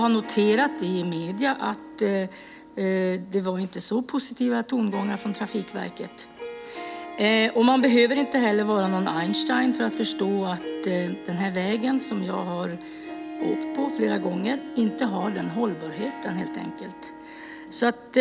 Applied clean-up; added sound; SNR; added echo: none; Harp; 11 dB; none.